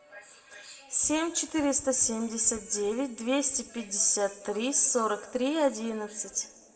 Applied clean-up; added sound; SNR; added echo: none; none; none; reverberation time 1.1 s.